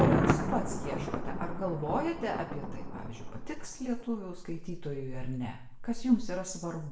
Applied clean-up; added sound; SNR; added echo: none; Thunder; 2 dB; reverberation time 0.6 s.